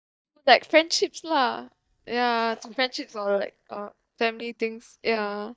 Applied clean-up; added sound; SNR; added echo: neural mask model DeepFilterNet 3.